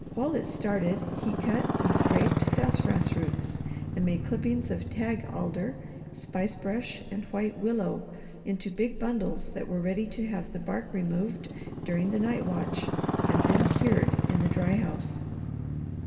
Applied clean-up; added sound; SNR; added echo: none; Motorcycle; 0 dB; reverberation time 2.1 s.